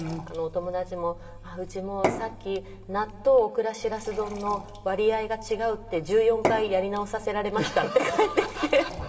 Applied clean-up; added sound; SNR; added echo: none; Fill (with liquid) / Glass / Water; 10 dB; reverberation time 2.2 s.